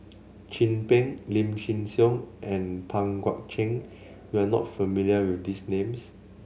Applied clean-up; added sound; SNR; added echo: none; none; none; none.